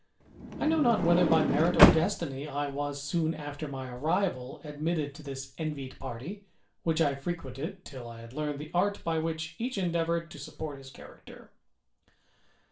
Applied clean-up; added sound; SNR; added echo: none; Sliding door; -5 dB; reverberation time 0.3 s.